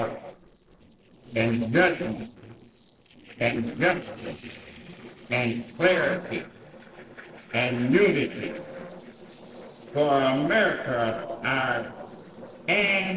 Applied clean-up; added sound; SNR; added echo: neural separator model SepFormer DNS4.